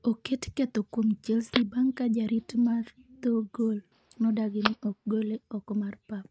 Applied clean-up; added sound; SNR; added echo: neural mask model RNNoise.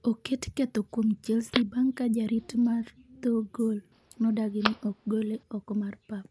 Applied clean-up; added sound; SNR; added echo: none; Telephone; 13 dB; none.